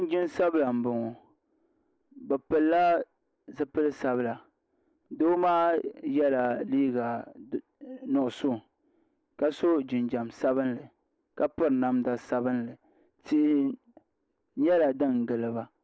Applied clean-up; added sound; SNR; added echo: none; none; none; none.